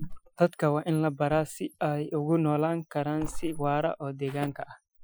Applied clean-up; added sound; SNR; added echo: classical method Wiener filter.